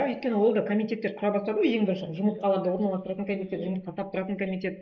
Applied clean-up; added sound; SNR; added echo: neural mask model Resemble Enhance denoiser.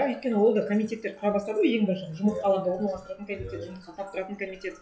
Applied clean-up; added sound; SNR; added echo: classical method log-MMSE.